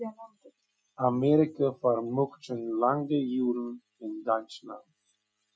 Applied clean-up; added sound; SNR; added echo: classical method Wiener filter.